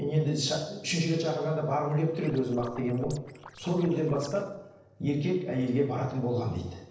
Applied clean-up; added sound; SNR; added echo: neural separator model SepFormer DNS4.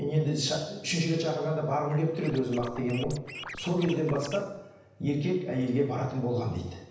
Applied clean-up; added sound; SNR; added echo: none; Scratching (performance technique); 13 dB; reverberation time 0.9 s.